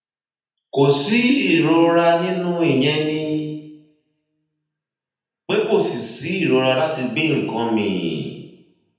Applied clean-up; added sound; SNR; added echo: none; none; none; reverberation time 0.9 s.